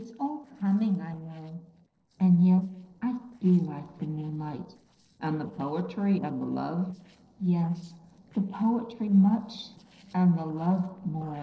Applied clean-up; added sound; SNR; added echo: neural separator model SepFormer DNS4.